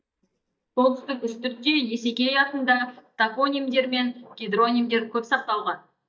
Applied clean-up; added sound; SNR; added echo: neural mask model DeepFilterNet 3.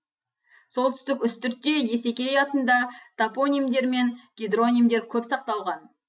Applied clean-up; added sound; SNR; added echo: none; none; none; none.